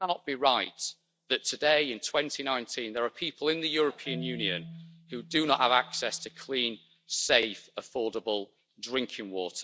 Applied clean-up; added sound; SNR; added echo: neural mask model DeepFilterNet 3.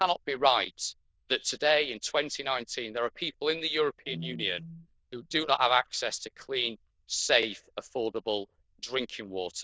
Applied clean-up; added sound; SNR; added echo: neural diffusion model UNIVERSE++.